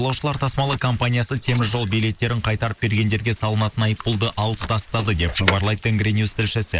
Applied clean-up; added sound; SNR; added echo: neural mask model Resemble Enhance denoiser.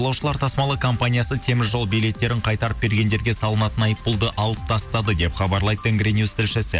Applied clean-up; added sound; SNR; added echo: none; none; none; none.